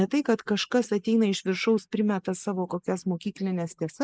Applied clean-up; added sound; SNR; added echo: neural mask model Resemble Enhance denoiser.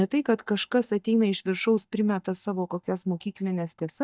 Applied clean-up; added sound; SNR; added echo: neural mask model DeepFilterNet 3.